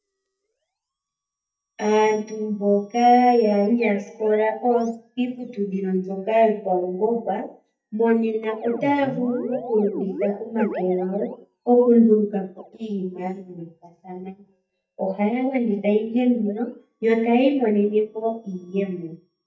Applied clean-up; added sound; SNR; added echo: neural mask model DeepFilterNet 3.